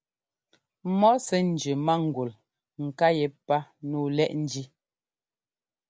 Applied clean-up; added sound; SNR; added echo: none; none; none; none.